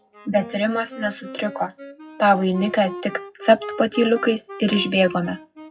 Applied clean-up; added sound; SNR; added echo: classical method WPE with log-MMSE.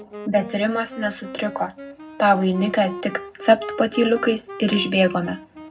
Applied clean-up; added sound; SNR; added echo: none; Wind instrument, woodwind instrument; 14 dB; reverberation time 0.3 s.